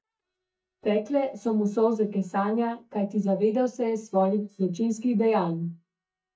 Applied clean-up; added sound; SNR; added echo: neural mask model DeepFilterNet 3.